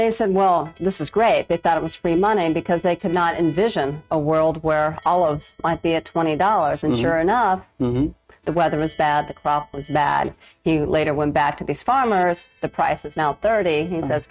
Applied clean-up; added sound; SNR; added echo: neural mask model RNNoise.